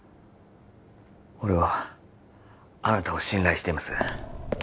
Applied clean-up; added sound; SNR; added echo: none; none; none; none.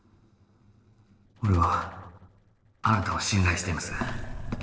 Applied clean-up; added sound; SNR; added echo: neural separator model SepFormer DNS4.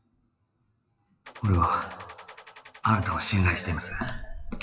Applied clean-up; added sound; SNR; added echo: classical method WPE with log-MMSE.